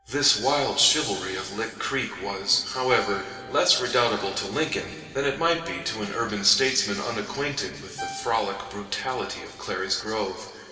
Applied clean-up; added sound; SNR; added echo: none; Keyboard (musical); 19 dB; reverberation time 2.5 s.